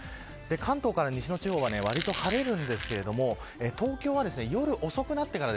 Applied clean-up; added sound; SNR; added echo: none; Squeak; 10 dB; none.